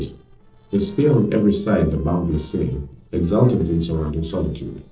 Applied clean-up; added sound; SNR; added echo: neural separator model SepFormer DNS4.